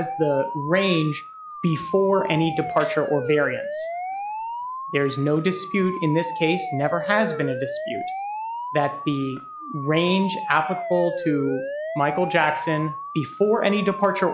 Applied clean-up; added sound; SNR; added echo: classical method log-MMSE.